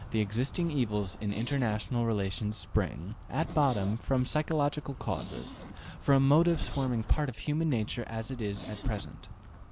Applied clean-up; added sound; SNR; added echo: none; Zipper (clothing) + Insect; 14 dB; none.